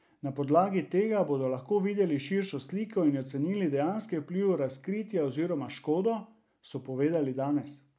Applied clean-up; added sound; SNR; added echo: none; none; none; none.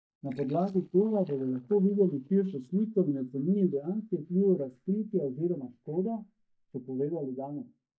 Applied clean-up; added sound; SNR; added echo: neural mask model DeepFilterNet 3.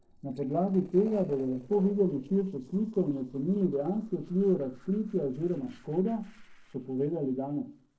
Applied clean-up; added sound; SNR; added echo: neural separator model SepFormer DNS4.